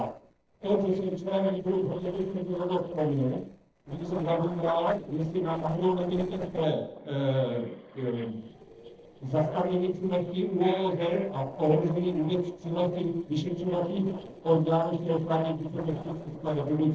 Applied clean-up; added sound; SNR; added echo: neural separator model SepFormer DNS4.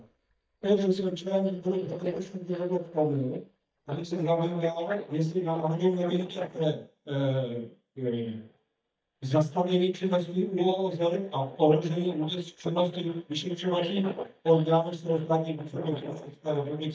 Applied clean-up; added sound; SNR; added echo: neural mask model DeepFilterNet 3.